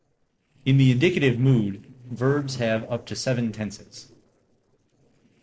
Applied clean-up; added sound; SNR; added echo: neural separator model SepFormer DNS4.